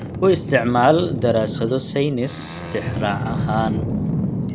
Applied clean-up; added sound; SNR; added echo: none; Boat, Water vehicle; 5 dB; none.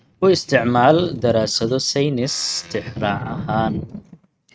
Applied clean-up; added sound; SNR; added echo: neural mask model RNNoise.